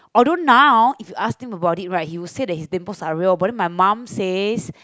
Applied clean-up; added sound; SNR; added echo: none; none; none; none.